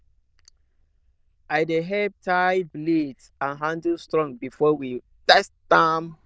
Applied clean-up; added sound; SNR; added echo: neural diffusion model UNIVERSE++.